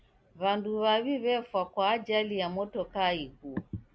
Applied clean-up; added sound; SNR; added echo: none; none; none; none.